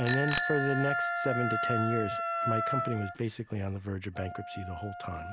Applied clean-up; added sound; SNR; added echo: none; Wind instrument, woodwind instrument + Bicycle bell; 1 dB; none.